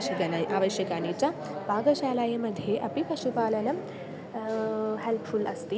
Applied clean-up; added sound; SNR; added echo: none; none; none; none.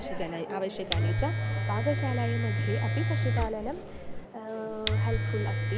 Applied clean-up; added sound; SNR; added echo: none; Domestic sounds, home sounds; -5 dB; none.